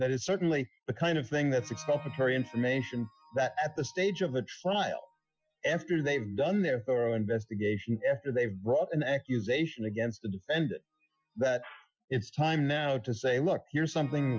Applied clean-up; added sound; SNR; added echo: classical method Wiener filter.